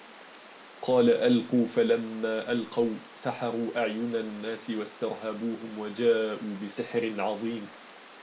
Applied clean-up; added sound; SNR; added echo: none; Water; 20 dB; reverberation time 0.2 s.